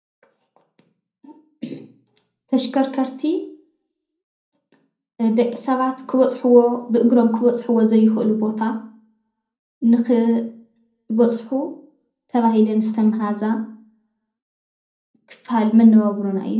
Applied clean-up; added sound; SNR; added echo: none; none; none; reverberation time 0.6 s.